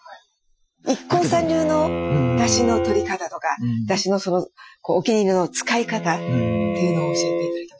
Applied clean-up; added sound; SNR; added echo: classical method Wiener filter.